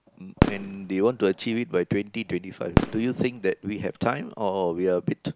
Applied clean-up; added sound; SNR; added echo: none; Fireworks; 3 dB; none.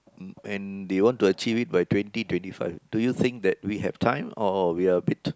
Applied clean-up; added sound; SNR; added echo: none; none; none; none.